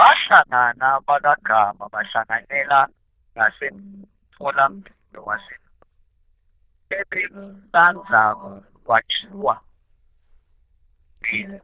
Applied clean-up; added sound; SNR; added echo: neural diffusion model UNIVERSE++.